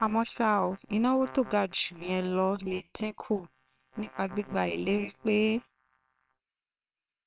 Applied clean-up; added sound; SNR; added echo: neural separator model SepFormer WHAMR!.